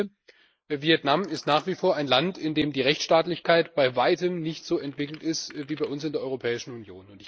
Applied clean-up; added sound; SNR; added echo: neural mask model Resemble Enhance denoiser.